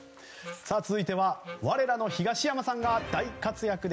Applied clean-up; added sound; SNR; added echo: none; Wind instrument, woodwind instrument; 15 dB; none.